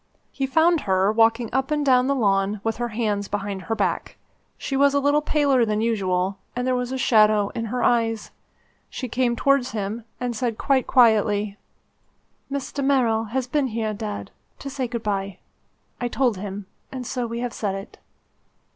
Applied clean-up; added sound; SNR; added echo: none; none; none; none.